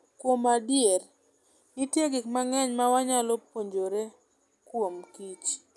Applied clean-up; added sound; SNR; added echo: none; none; none; none.